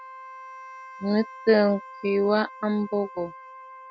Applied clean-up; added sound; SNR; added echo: none; Wind instrument, woodwind instrument; 16 dB; none.